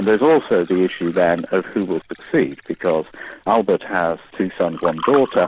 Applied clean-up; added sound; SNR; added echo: none; Fill (with liquid) / Water; 16 dB; none.